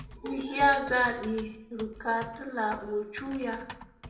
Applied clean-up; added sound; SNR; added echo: none; Typing; 16 dB; reverberation time 0.7 s.